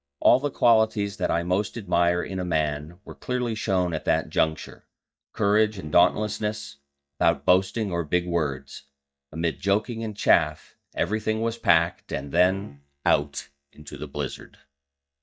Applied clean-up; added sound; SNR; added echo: neural mask model DeepFilterNet 3.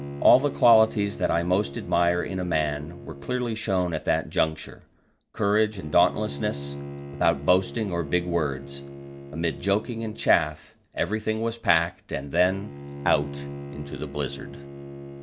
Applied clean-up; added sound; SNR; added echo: none; Bowed string instrument; 13 dB; none.